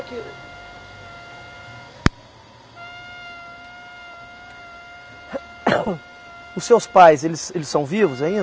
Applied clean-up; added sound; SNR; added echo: none; Trumpet; 20 dB; none.